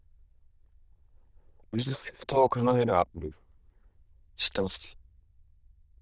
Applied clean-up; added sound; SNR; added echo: neural diffusion model UNIVERSE++.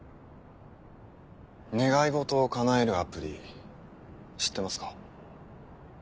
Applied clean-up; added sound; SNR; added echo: none; none; none; none.